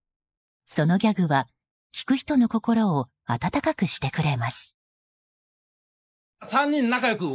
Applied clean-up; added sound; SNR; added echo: neural mask model Resemble Enhance denoiser.